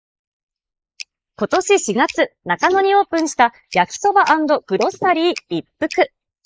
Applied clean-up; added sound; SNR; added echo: neural mask model Resemble Enhance denoiser.